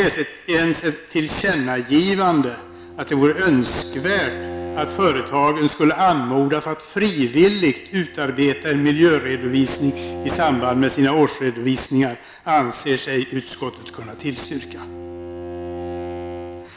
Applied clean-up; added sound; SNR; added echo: none; Bowed string instrument; 14 dB; none.